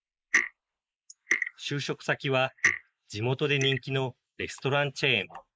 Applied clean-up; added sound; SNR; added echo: neural mask model Resemble Enhance denoiser.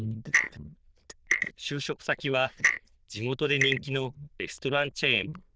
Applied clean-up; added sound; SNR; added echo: neural diffusion model UNIVERSE++.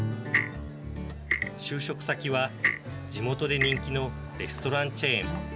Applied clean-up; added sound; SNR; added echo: none; Clock; 3 dB; none.